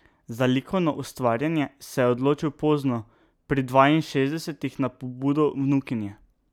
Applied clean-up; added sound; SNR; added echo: none; none; none; none.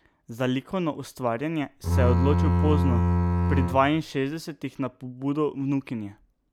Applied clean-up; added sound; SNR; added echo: none; Bowed string instrument; -5 dB; none.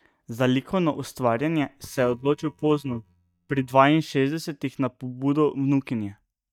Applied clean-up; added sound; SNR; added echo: neural mask model DeepFilterNet 3.